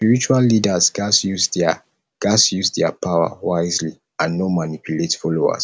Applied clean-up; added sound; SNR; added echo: none; none; none; none.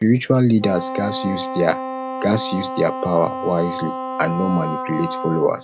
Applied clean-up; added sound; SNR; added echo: none; Wind instrument, woodwind instrument; 8 dB; none.